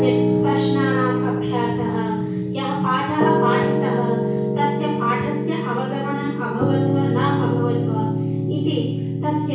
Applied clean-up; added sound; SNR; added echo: none; Piano; -4 dB; reverberation time 0.6 s.